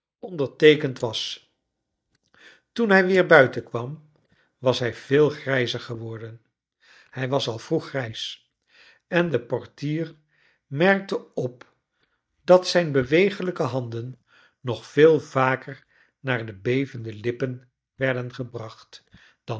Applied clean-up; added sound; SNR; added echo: neural mask model DeepFilterNet 3.